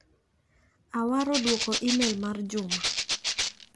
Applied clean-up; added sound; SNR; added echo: none; Rattle (instrument); 1 dB; none.